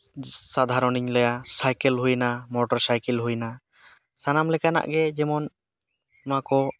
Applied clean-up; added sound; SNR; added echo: none; none; none; none.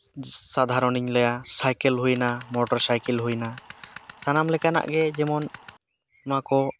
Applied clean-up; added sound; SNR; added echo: none; Tools; 19 dB; none.